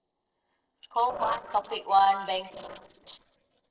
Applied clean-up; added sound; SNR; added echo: neural separator model SepFormer DNS4.